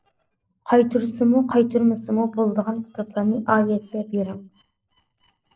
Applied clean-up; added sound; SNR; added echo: neural separator model SepFormer DNS4.